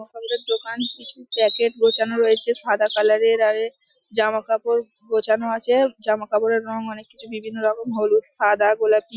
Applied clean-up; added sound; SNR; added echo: classical method Wiener filter.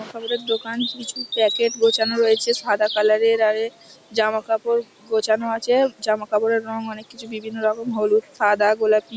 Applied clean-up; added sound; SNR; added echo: none; Bird vocalization, bird call, bird song; 14 dB; none.